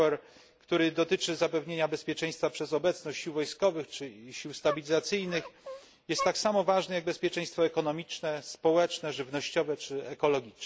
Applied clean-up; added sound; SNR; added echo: none; Dog; 12 dB; none.